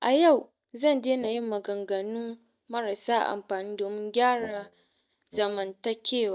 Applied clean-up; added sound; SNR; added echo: neural mask model DeepFilterNet 3.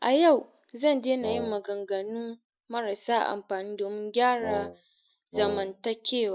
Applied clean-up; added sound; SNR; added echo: classical method Wiener filter.